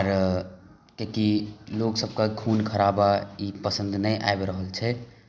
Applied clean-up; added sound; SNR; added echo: none; none; none; none.